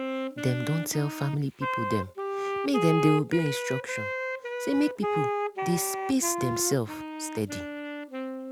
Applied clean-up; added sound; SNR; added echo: none; Wind instrument, woodwind instrument; 2 dB; none.